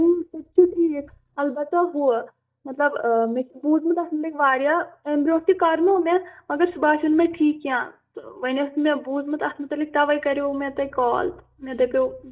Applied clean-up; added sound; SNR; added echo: neural mask model DeepFilterNet 3.